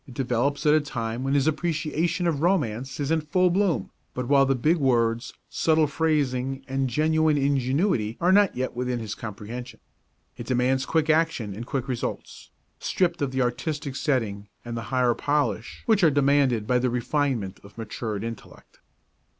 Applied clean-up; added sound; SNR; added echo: none; none; none; none.